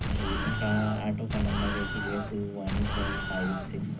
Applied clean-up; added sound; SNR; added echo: none; Explosion; 1 dB; reverberation time 0.4 s.